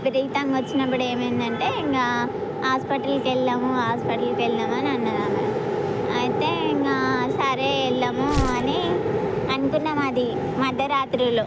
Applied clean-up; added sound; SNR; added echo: none; Tearing; 9 dB; none.